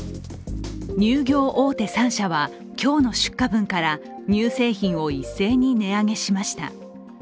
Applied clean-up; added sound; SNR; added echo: none; none; none; none.